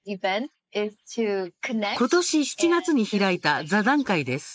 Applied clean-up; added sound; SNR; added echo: neural mask model Resemble Enhance denoiser.